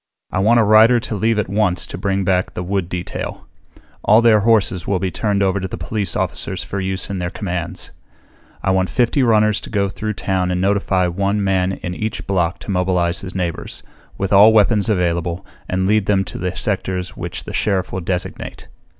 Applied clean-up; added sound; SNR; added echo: none; none; none; none.